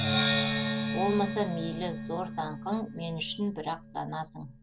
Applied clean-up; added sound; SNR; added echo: none; Percussion; -3 dB; none.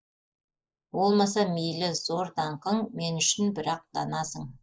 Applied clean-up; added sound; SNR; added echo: neural mask model Resemble Enhance denoiser.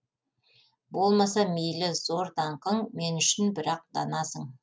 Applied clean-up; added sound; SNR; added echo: none; none; none; none.